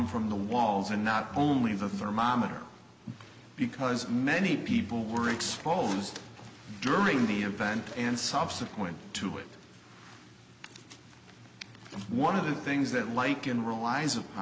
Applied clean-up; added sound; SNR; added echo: none; none; none; none.